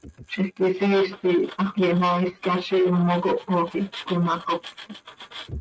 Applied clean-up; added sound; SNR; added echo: neural mask model RNNoise.